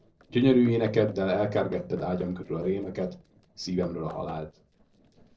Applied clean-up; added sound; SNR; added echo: neural separator model SepFormer DNS4.